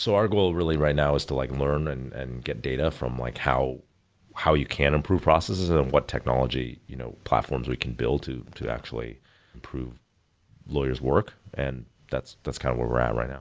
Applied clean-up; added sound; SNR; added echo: none; none; none; none.